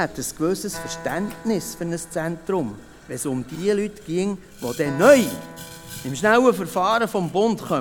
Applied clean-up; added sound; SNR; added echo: none; Boiling + Acoustic guitar; 17 dB; none.